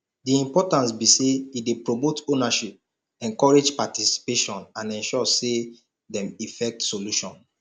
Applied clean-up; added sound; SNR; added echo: none; none; none; none.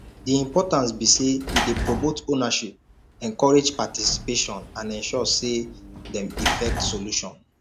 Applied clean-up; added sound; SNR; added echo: none; Sliding door / Slam; 8 dB; none.